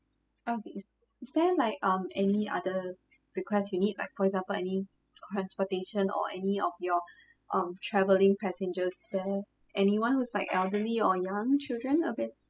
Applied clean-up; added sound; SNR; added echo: classical method spectral subtraction.